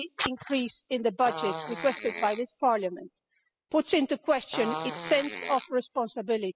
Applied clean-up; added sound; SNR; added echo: classical method spectral subtraction.